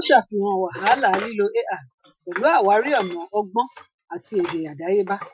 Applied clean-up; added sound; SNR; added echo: classical method Wiener filter.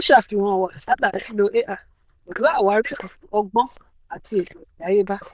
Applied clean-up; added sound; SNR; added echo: neural diffusion model UNIVERSE++.